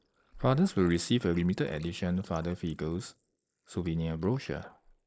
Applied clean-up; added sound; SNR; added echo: neural mask model Resemble Enhance denoiser.